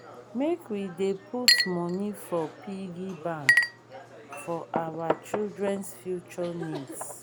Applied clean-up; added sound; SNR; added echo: none; Chink, clink; -1 dB; none.